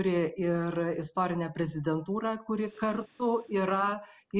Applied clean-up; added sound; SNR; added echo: none; none; none; none.